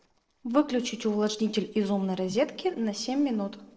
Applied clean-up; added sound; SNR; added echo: neural separator model SepFormer DNS4.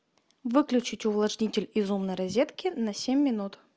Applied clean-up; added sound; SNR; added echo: none; none; none; none.